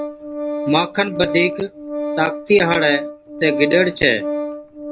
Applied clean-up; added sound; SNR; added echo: none; Organ; 6 dB; none.